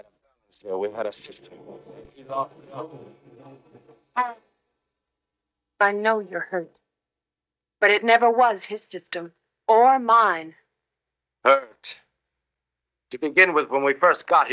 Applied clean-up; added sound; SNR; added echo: neural mask model DeepFilterNet 3.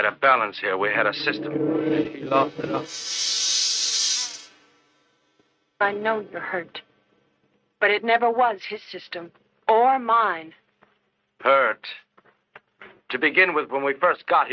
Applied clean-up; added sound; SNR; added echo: neural mask model RNNoise.